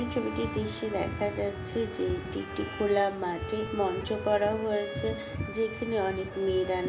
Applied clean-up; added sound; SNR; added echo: none; Bowed string instrument; 11 dB; reverberation time 1.8 s.